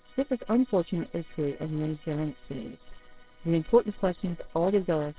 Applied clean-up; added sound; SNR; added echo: neural separator model SepFormer WHAMR!.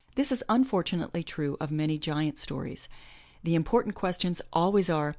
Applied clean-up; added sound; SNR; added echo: none; none; none; none.